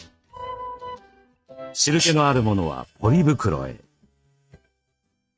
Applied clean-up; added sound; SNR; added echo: neural mask model RNNoise.